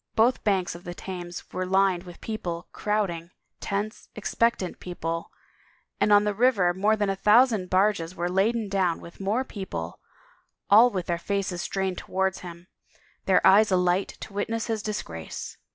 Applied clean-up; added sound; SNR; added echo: none; none; none; none.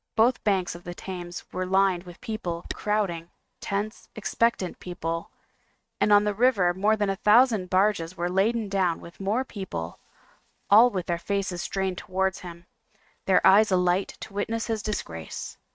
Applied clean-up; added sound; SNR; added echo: neural mask model RNNoise.